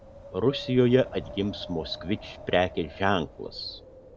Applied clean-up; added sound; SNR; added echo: none; Wind; 16 dB; none.